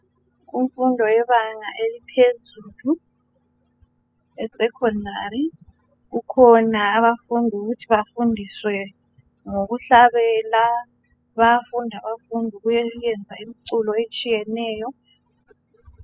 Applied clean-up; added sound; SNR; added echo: classical method spectral subtraction.